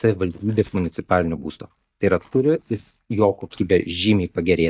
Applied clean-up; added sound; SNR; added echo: neural mask model DeepFilterNet 3.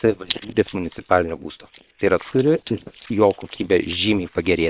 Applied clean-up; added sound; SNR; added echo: neural separator model SepFormer WHAM!.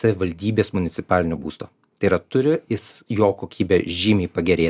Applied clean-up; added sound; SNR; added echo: none; none; none; none.